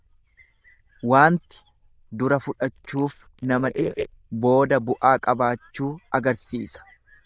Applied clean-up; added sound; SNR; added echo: neural diffusion model UNIVERSE++.